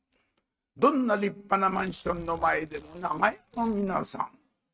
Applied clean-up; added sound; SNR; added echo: neural mask model RNNoise.